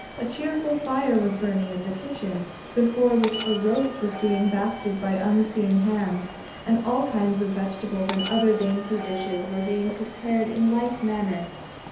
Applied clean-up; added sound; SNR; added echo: none; Walk, footsteps / Subway, metro, underground; 13 dB; reverberation time 2.2 s.